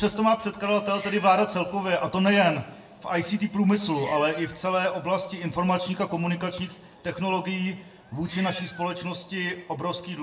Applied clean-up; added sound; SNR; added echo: none; Meow; 19 dB; reverberation time 0.6 s.